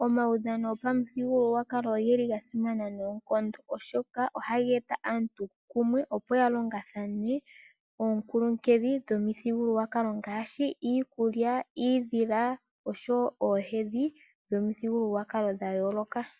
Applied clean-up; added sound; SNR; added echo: none; none; none; none.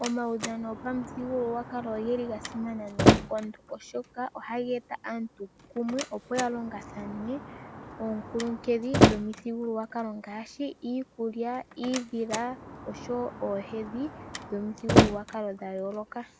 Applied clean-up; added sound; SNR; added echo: none; Slam; -2 dB; none.